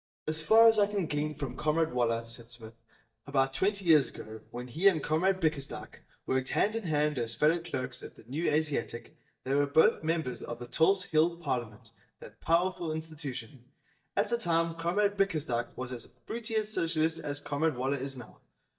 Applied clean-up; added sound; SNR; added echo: neural mask model DeepFilterNet 3.